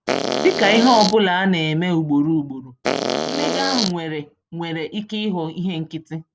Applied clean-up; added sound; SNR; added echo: none; Fart; 1 dB; none.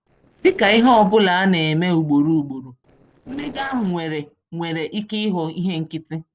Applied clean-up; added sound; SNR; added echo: neural separator model SepFormer DNS4.